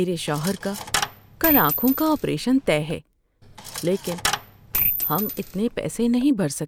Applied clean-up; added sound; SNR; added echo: none; Coin (dropping); 5 dB; none.